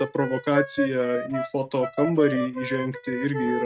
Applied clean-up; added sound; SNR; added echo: neural mask model RNNoise.